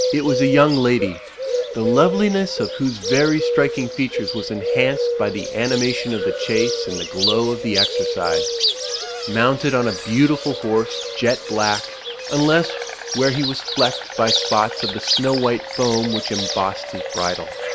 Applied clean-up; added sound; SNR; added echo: none; Bird; 3 dB; none.